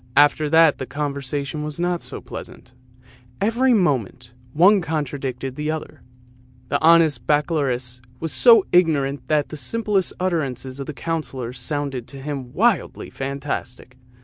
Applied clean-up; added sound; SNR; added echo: none; none; none; none.